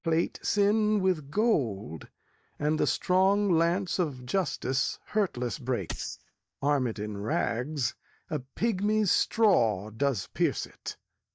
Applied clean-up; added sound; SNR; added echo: neural mask model DeepFilterNet 3.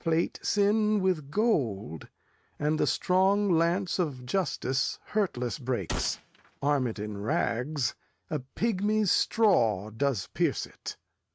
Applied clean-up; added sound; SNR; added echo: neural mask model RNNoise.